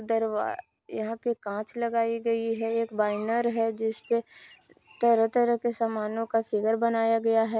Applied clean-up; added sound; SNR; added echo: none; none; none; none.